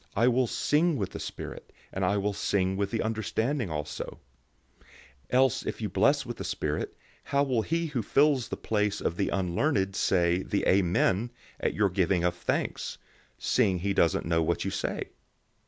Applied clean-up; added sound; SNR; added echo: none; none; none; none.